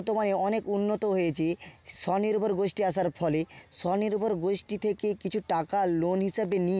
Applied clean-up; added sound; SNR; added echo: none; none; none; none.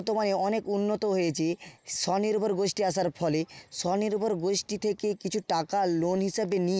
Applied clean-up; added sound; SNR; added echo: neural mask model Resemble Enhance denoiser.